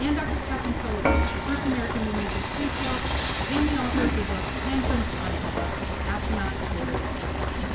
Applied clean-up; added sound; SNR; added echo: none; Frying (food) / Dishes, pots, and pans; -4 dB; reverberation time 0.3 s.